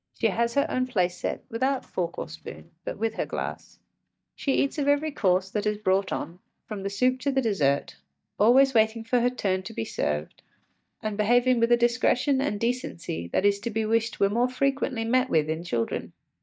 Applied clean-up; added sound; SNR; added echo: neural mask model DeepFilterNet 3.